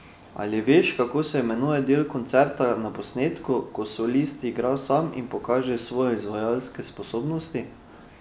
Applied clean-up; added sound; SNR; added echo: none; none; none; none.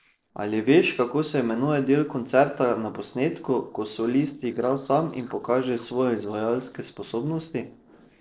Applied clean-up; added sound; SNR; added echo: neural separator model SepFormer DNS4.